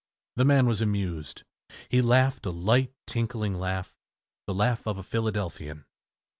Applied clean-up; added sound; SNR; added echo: none; none; none; none.